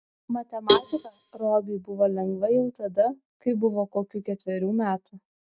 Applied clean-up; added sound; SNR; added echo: neural mask model RNNoise.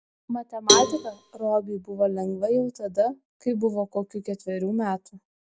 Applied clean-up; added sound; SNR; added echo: none; Cowbell; -1 dB; none.